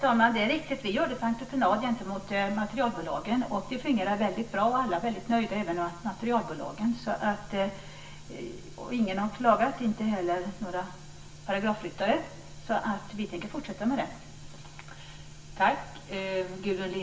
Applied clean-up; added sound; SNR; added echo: none; none; none; reverberation time 0.6 s.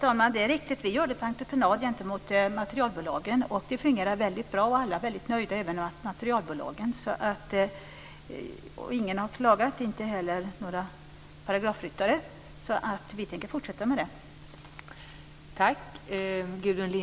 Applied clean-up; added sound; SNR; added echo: none; none; none; none.